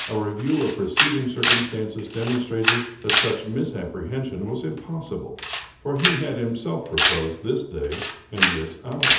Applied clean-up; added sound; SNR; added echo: none; Camera; -3 dB; reverberation time 0.8 s.